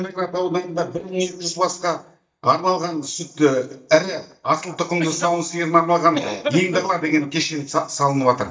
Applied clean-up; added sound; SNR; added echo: neural mask model DeepFilterNet 3.